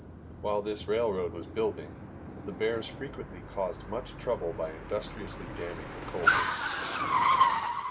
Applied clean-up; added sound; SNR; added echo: none; Car; -2 dB; none.